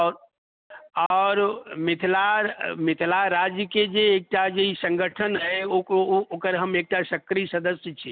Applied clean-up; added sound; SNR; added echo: none; none; none; none.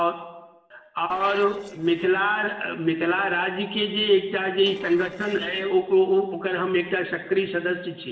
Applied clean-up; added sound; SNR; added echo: neural separator model SepFormer DNS4.